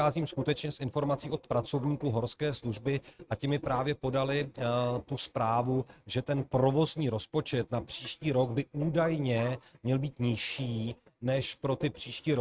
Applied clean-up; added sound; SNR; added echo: neural mask model RNNoise.